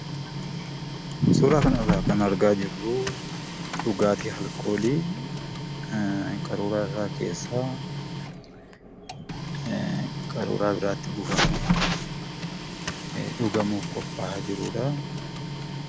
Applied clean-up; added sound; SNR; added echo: none; Printer; 4 dB; none.